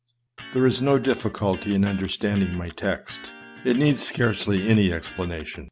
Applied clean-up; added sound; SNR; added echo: none; Electric guitar; 19 dB; none.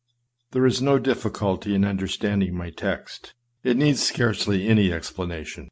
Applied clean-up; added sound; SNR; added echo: none; none; none; none.